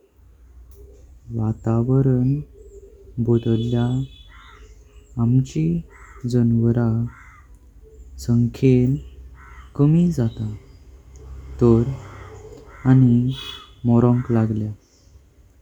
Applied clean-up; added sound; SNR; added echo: none; none; none; none.